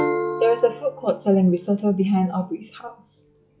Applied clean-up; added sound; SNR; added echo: classical method log-MMSE.